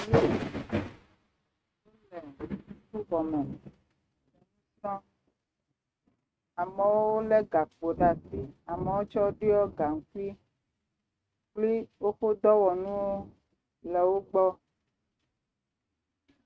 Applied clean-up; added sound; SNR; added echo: neural mask model RNNoise.